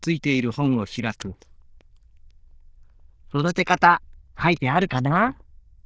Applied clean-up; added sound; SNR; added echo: neural diffusion model UNIVERSE++.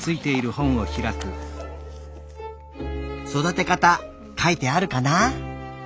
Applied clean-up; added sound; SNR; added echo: none; none; none; none.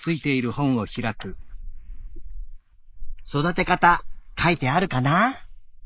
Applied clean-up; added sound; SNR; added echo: neural mask model Resemble Enhance denoiser.